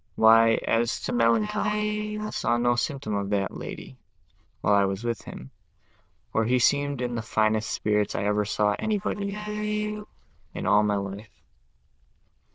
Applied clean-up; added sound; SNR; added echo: neural diffusion model UNIVERSE++.